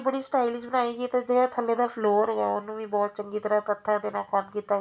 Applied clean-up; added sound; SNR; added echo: none; none; none; none.